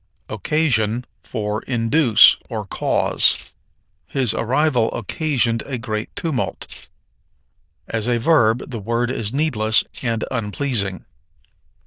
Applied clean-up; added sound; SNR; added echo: neural diffusion model UNIVERSE++.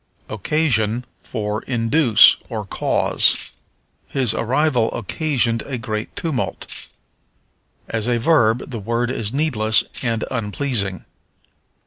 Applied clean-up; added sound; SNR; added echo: none; Tambourine; 19 dB; none.